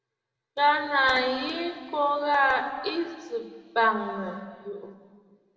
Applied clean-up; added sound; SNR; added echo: none; none; none; reverberation time 2.1 s.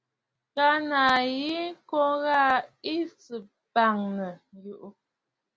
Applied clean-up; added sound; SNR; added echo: none; none; none; none.